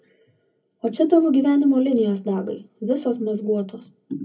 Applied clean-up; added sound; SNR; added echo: none; none; none; reverberation time 0.3 s.